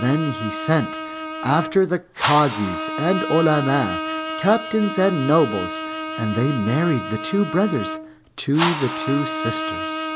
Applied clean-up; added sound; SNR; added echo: none; Bowed string instrument + Whoosh, swoosh, swish; 6 dB; none.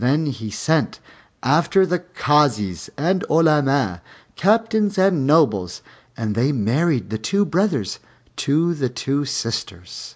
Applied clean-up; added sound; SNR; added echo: none; none; none; none.